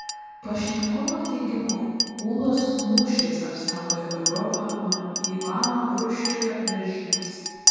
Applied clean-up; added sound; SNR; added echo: none; Chink, clink; 3 dB; reverberation time 2.1 s.